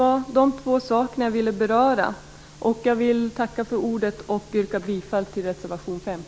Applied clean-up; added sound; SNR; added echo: none; none; none; none.